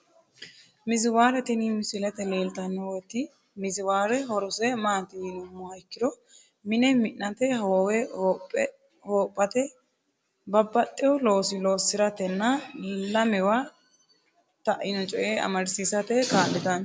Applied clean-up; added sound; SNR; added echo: none; none; none; none.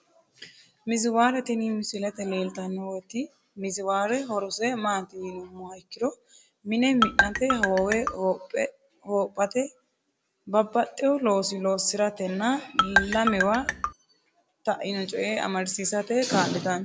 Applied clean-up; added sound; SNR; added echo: none; Marimba, xylophone; -1 dB; none.